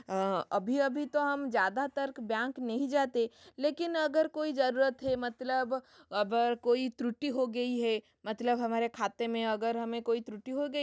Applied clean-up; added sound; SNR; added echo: none; none; none; none.